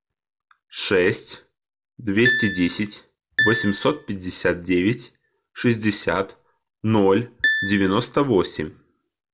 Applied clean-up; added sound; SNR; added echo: none; Piano; 3 dB; none.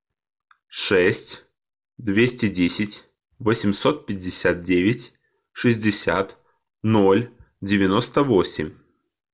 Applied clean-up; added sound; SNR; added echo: none; none; none; none.